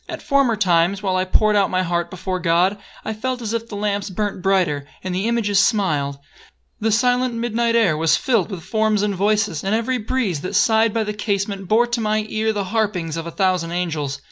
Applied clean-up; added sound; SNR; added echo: none; none; none; none.